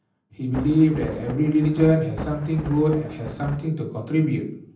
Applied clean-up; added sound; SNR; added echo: none; Thunder; 12 dB; reverberation time 0.6 s.